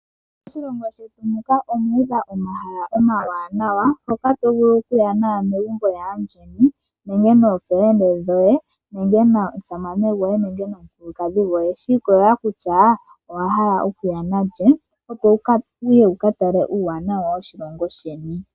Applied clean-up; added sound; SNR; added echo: none; none; none; none.